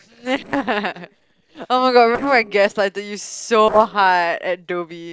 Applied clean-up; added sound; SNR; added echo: neural separator model SepFormer DNS4.